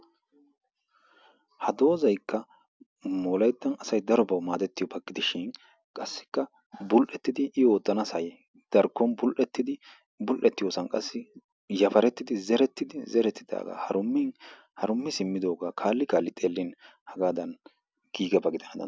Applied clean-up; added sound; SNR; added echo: none; none; none; none.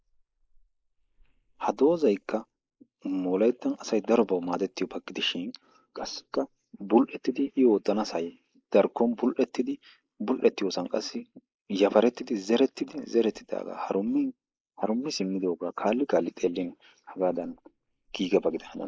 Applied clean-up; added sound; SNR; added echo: neural mask model Resemble Enhance denoiser.